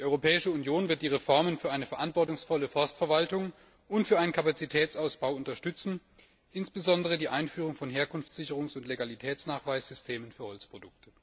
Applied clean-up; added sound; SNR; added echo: none; none; none; none.